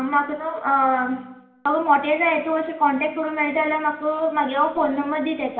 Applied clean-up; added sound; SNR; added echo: none; none; none; reverberation time 0.8 s.